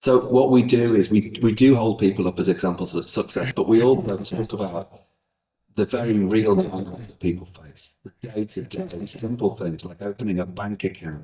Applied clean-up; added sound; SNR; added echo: neural mask model DeepFilterNet 3.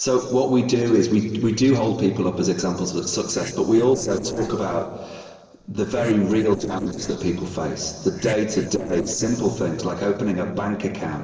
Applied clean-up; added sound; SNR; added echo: neural separator model SepFormer DNS4.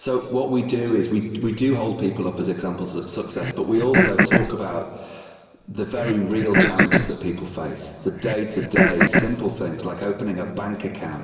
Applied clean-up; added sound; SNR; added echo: none; Cough; -2 dB; reverberation time 1.8 s.